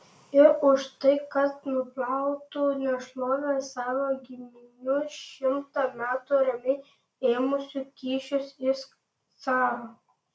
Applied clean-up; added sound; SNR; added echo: none; none; none; none.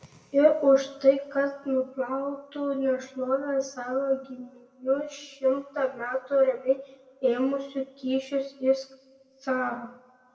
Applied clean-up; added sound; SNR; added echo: none; none; none; reverberation time 1.2 s.